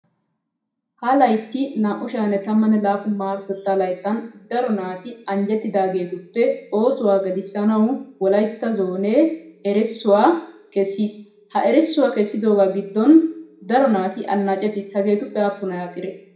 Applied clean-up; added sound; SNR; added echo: none; none; none; reverberation time 0.4 s.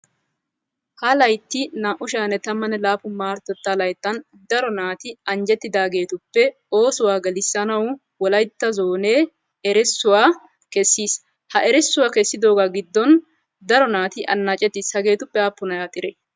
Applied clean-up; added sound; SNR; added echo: none; none; none; none.